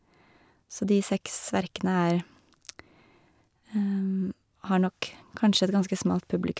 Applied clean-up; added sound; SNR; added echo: none; none; none; none.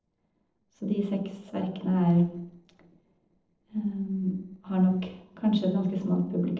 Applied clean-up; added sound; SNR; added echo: neural separator model SepFormer DNS4.